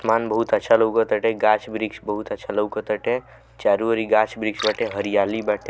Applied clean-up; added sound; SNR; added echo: none; Liquid; 20 dB; none.